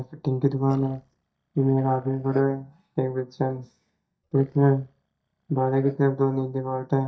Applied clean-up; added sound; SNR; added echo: neural mask model DeepFilterNet 3.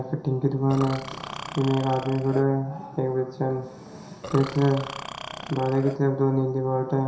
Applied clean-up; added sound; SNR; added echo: none; Burping, eructation; 12 dB; reverberation time 0.7 s.